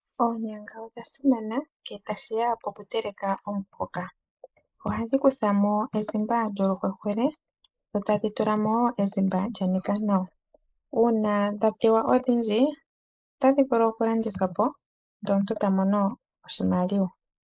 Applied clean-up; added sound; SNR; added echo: neural mask model Resemble Enhance denoiser.